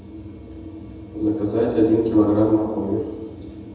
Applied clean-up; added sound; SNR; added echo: none; none; none; reverberation time 1.1 s.